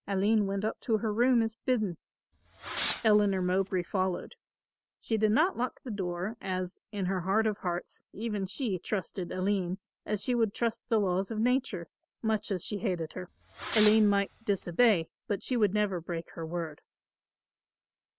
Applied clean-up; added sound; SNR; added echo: none; Fireworks; 11 dB; none.